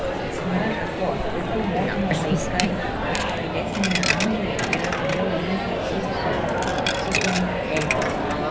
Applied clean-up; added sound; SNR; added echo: none; Coin (dropping); -4 dB; reverberation time 0.3 s.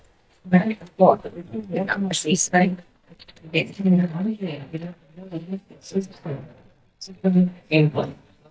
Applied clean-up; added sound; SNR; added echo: neural mask model DeepFilterNet 3.